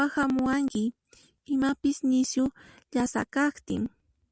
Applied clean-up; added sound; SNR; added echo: none; none; none; none.